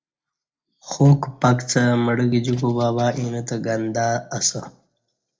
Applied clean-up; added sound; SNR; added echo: neural separator model SepFormer DNS4.